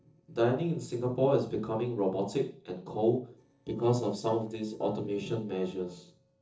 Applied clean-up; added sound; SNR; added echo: neural separator model SepFormer DNS4.